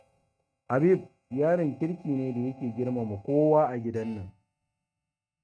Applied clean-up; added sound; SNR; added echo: neural mask model RNNoise.